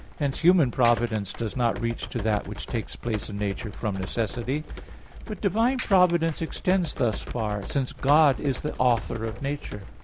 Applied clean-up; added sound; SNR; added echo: none; Computer keyboard; 11 dB; none.